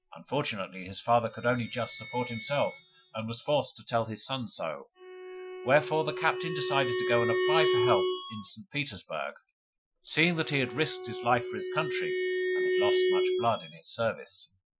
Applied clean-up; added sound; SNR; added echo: classical method Wiener filter.